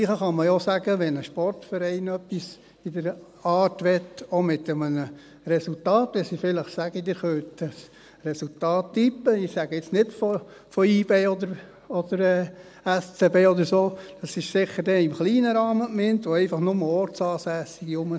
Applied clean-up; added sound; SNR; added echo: none; none; none; none.